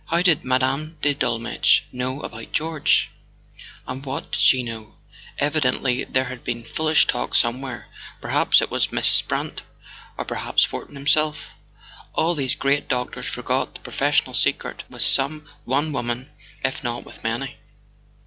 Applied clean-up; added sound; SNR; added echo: none; none; none; none.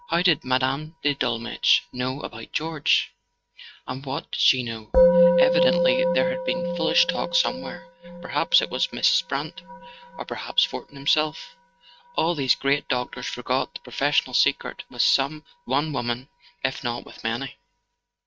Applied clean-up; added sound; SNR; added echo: neural mask model RNNoise.